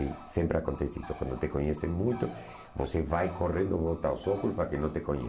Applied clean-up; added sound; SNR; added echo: none; Bird; 18 dB; none.